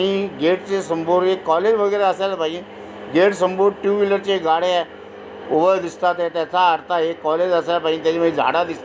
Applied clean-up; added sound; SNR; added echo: none; none; none; none.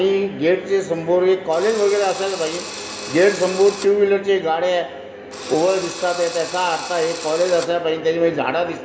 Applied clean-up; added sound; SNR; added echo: none; Drill; 13 dB; reverberation time 2.4 s.